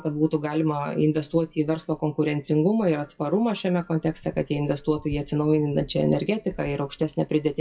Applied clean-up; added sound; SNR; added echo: classical method WPE with log-MMSE.